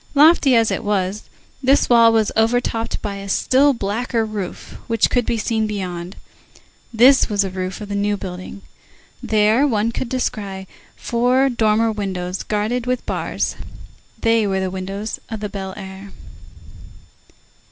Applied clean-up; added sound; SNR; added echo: none; none; none; none.